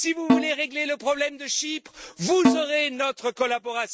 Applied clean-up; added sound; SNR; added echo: neural mask model RNNoise.